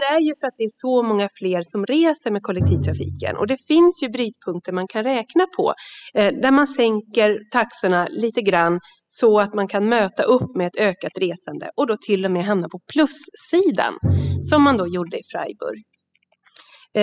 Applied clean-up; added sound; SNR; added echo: classical method spectral subtraction.